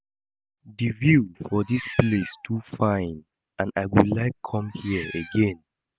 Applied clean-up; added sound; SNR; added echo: none; Meow; 17 dB; none.